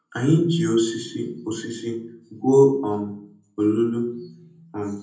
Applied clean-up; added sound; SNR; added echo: none; none; none; reverberation time 0.6 s.